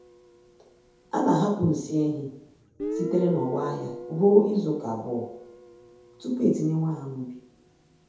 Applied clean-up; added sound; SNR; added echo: none; Guitar; 13 dB; reverberation time 0.8 s.